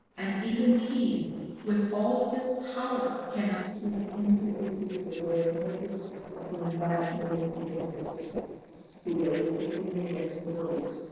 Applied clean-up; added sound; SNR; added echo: neural separator model SepFormer DNS4.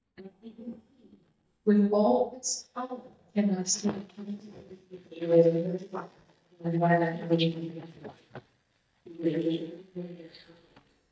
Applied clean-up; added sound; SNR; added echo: neural mask model DeepFilterNet 3.